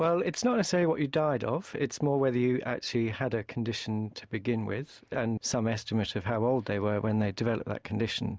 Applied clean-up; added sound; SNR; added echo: none; none; none; none.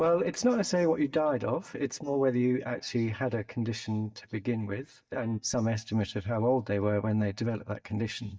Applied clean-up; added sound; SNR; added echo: neural mask model DeepFilterNet 3.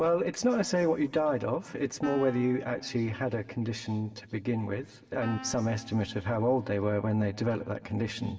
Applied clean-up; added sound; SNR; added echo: none; Wind instrument, woodwind instrument; 18 dB; reverberation time 2.7 s.